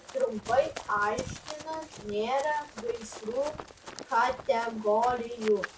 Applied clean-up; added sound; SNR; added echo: none; Run; 14 dB; none.